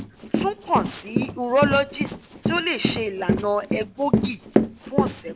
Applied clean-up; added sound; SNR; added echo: none; Run; 0 dB; none.